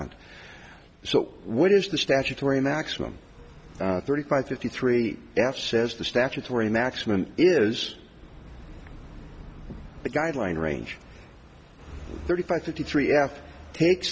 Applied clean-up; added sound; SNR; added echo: none; none; none; none.